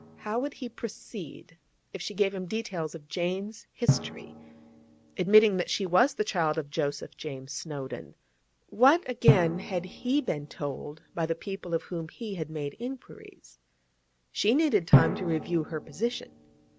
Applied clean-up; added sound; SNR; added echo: none; Drum; 5 dB; none.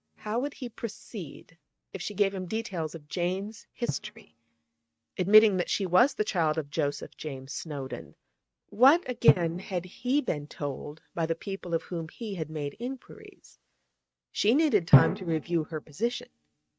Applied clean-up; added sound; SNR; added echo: neural mask model RNNoise.